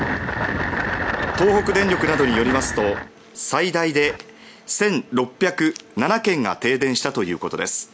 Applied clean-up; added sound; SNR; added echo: none; none; none; none.